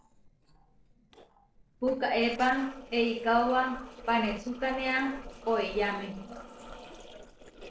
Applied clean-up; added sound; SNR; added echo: neural separator model SepFormer DNS4.